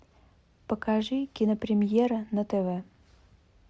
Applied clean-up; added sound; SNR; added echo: none; none; none; none.